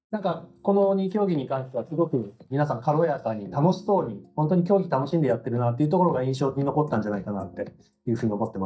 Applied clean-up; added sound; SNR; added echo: neural mask model DeepFilterNet 3.